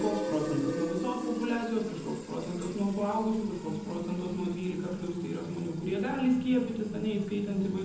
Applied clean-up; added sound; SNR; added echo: none; Fill (with liquid); 6 dB; reverberation time 1.0 s.